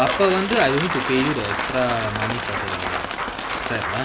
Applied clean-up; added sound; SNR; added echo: none; Applause + Coin (dropping); 1 dB; none.